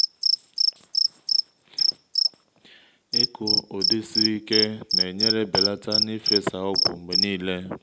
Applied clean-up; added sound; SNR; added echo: none; Cricket; -5 dB; none.